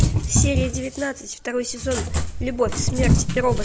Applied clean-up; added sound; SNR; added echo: none; Cat; -3 dB; none.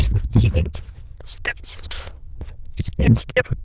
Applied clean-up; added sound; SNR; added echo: neural diffusion model UNIVERSE++.